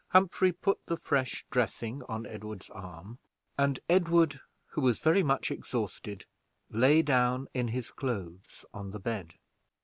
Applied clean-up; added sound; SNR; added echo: none; none; none; none.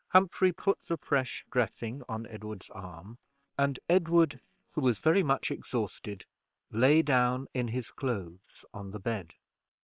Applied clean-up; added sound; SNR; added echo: neural separator model SepFormer WHAM!.